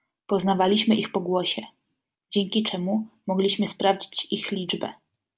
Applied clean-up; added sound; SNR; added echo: none; none; none; none.